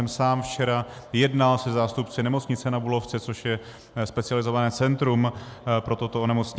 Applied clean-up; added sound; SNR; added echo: none; none; none; none.